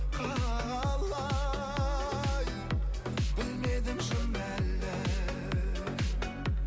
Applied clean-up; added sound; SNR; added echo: none; none; none; none.